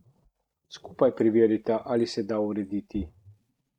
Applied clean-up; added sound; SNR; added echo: neural mask model RNNoise.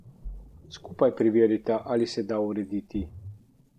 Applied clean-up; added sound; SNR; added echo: none; Ocean; 18 dB; none.